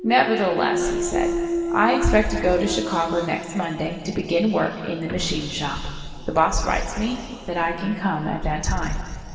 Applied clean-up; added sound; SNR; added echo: none; Thump, thud; 7 dB; reverberation time 2.4 s.